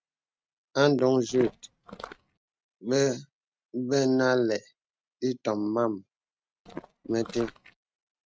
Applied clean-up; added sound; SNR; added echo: neural mask model RNNoise.